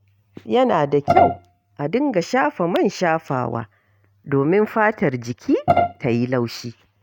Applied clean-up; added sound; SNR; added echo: neural mask model RNNoise.